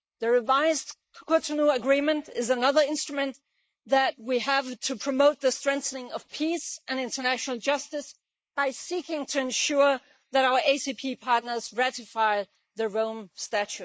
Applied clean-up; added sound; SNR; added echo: neural mask model Resemble Enhance denoiser.